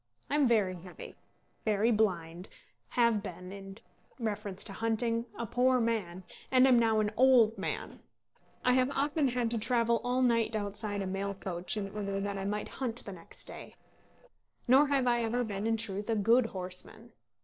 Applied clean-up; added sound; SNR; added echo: neural separator model SepFormer DNS4.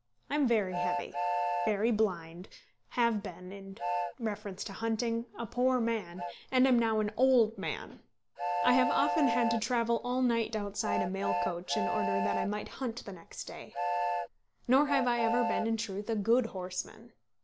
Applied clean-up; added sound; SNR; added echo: none; Train; 5 dB; none.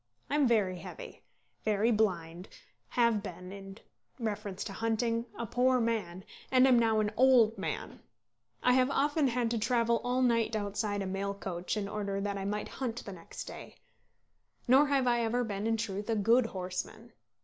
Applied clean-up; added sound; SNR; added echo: none; none; none; none.